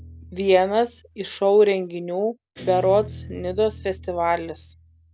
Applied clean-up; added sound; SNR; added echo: none; Guitar; 18 dB; none.